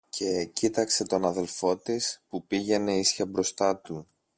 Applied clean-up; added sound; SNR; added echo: none; none; none; none.